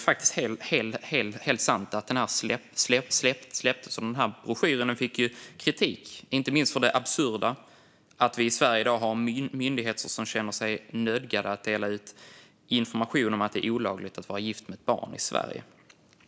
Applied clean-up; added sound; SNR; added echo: none; none; none; none.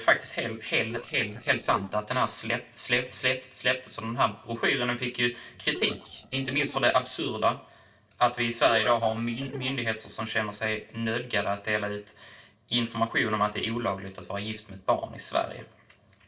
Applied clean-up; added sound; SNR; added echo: neural separator model SepFormer DNS4.